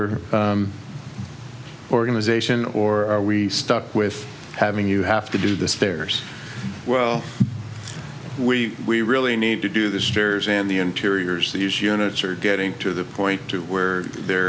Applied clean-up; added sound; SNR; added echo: none; none; none; none.